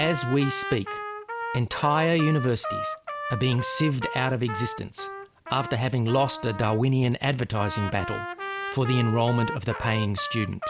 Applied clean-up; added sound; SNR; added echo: none; Trumpet; 9 dB; none.